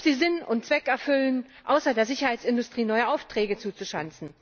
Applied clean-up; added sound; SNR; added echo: none; none; none; none.